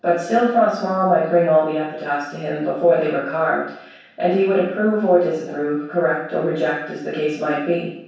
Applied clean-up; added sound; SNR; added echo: none; none; none; reverberation time 0.7 s.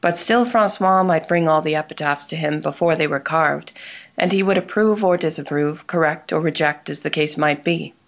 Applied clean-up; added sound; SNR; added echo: none; none; none; none.